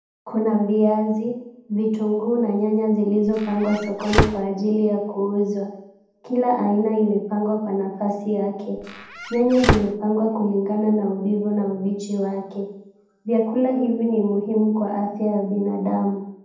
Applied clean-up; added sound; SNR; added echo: none; Squeak / Slam / Wood; 2 dB; reverberation time 0.8 s.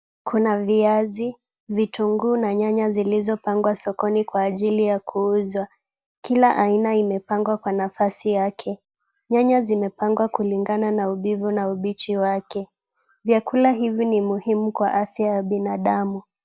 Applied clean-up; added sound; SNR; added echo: none; none; none; none.